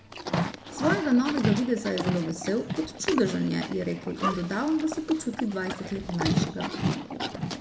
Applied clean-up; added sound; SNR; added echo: none; Livestock, farm animals, working animals; 3 dB; reverberation time 0.9 s.